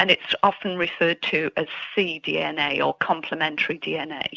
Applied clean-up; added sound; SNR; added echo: none; none; none; none.